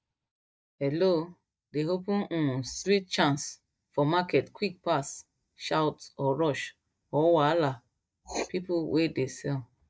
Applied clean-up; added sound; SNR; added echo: neural mask model DeepFilterNet 3.